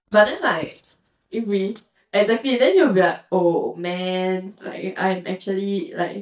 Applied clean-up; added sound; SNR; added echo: neural mask model DeepFilterNet 3.